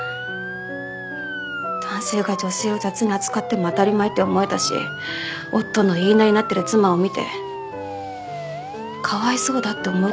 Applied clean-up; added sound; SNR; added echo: none; Motor vehicle (road) / Siren; 10 dB; none.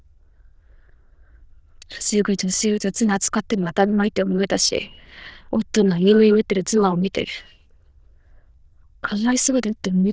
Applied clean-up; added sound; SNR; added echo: neural diffusion model UNIVERSE++.